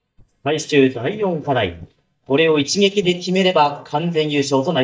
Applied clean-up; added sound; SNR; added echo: neural mask model DeepFilterNet 3.